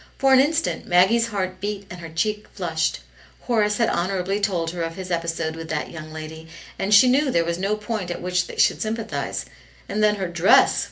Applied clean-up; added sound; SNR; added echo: none; none; none; reverberation time 0.3 s.